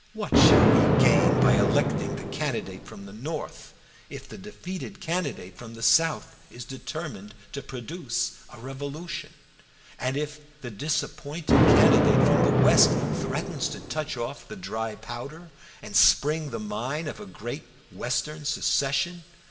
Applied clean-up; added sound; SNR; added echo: none; Thunder; -3 dB; reverberation time 1.2 s.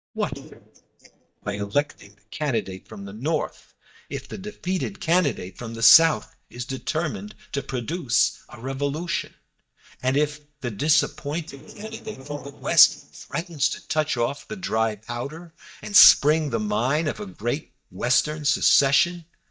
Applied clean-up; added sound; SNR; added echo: neural mask model DeepFilterNet 3.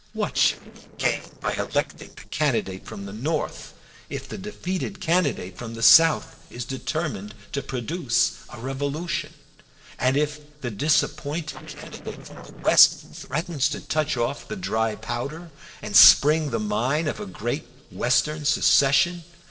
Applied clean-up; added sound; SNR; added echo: neural separator model SepFormer DNS4.